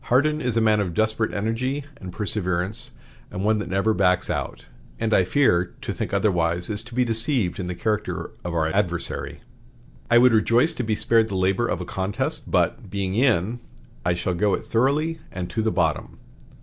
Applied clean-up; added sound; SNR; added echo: none; none; none; none.